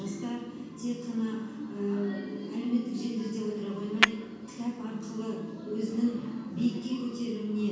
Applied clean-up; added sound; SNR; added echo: none; Tap / Hammer; 1 dB; reverberation time 1.2 s.